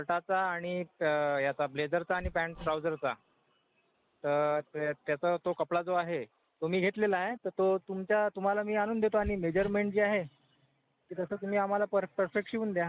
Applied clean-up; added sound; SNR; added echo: none; Hammer; 14 dB; none.